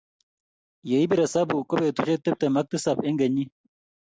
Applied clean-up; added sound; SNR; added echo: none; none; none; none.